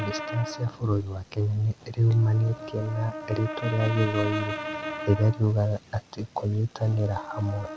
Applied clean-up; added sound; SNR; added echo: none; Brass instrument; 11 dB; none.